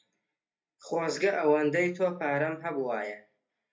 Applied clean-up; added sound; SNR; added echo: none; none; none; reverberation time 0.3 s.